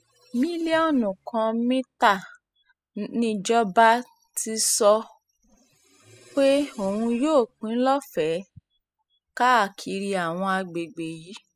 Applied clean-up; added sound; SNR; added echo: classical method spectral subtraction.